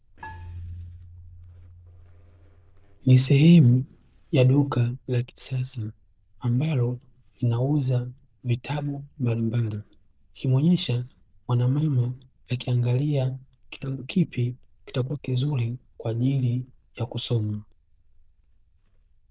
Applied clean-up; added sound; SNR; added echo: neural diffusion model UNIVERSE++.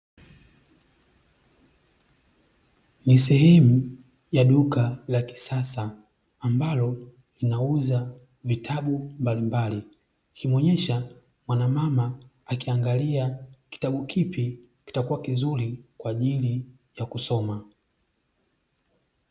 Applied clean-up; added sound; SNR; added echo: none; none; none; none.